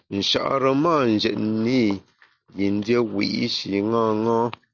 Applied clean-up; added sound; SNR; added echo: none; none; none; none.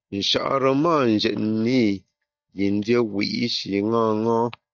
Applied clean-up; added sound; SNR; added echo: neural mask model DeepFilterNet 3.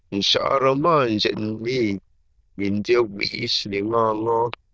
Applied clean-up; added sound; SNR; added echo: neural diffusion model UNIVERSE++.